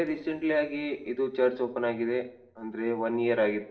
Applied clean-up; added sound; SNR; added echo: neural separator model SepFormer DNS4.